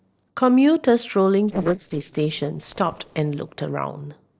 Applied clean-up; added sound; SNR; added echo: neural separator model SepFormer DNS4.